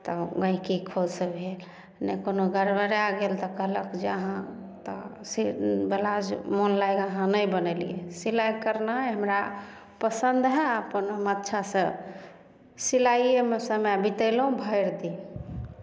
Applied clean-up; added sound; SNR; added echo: none; none; none; none.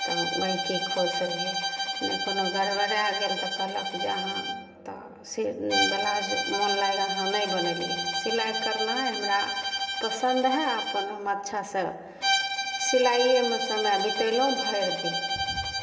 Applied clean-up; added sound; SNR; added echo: none; Bowed string instrument; 1 dB; reverberation time 1.6 s.